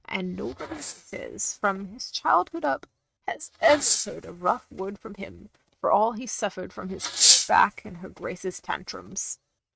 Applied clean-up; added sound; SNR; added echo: neural mask model RNNoise.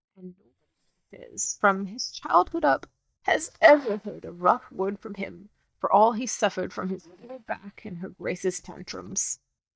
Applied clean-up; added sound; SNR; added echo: neural mask model DeepFilterNet 3.